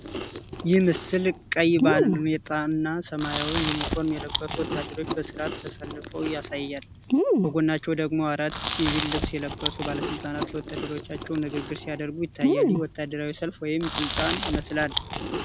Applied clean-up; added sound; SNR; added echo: none; Chewing, mastication; 1 dB; none.